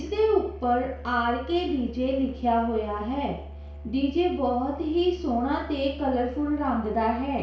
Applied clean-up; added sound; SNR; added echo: none; Musical instrument; 13 dB; reverberation time 0.6 s.